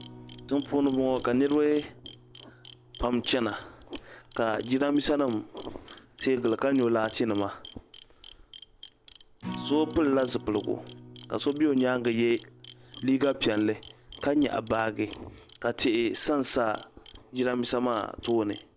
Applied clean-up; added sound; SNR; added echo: none; Acoustic guitar + Camera; 18 dB; none.